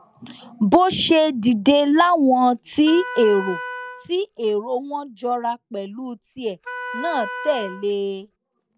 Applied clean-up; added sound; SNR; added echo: none; Wind instrument, woodwind instrument; 13 dB; none.